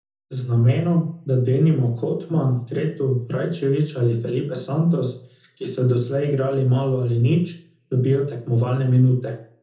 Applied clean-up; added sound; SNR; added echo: none; none; none; reverberation time 0.5 s.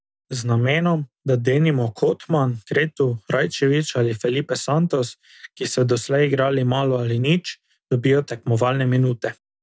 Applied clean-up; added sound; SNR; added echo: none; none; none; none.